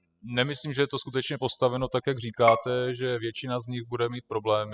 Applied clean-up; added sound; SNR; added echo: classical method spectral subtraction.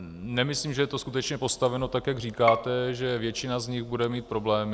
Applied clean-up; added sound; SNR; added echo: none; Bowed string instrument; 8 dB; none.